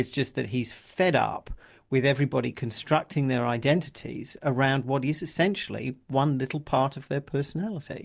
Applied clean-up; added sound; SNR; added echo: none; none; none; none.